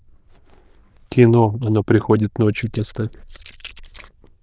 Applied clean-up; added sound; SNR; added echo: neural diffusion model UNIVERSE++.